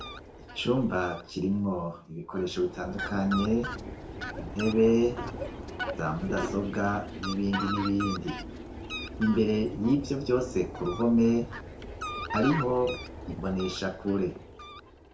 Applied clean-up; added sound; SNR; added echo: none; Fowl; 9 dB; reverberation time 0.3 s.